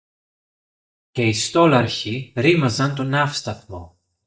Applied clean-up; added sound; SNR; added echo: neural mask model DeepFilterNet 3.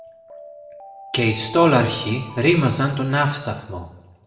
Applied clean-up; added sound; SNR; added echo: none; Alarm; 19 dB; reverberation time 0.9 s.